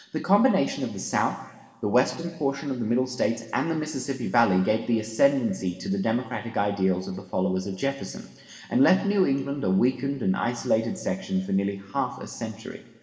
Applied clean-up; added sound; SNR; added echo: none; none; none; reverberation time 1.1 s.